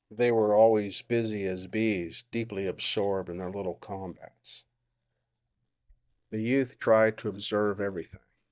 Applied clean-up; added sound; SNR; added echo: neural mask model DeepFilterNet 3.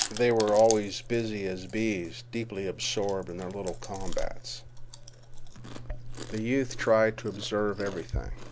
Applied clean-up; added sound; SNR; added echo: none; Chewing, mastication; 9 dB; none.